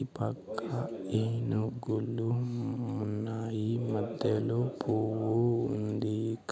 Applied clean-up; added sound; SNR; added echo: none; none; none; none.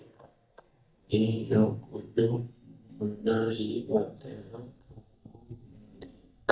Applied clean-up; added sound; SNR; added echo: neural mask model DeepFilterNet 3.